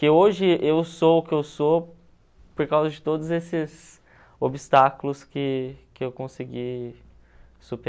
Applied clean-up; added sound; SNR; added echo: none; none; none; none.